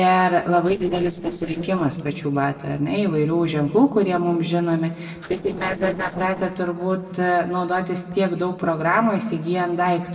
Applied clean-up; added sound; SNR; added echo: neural separator model SepFormer DNS4.